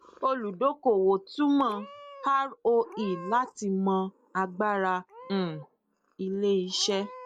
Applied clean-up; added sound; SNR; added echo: none; Meow / Purr; 20 dB; none.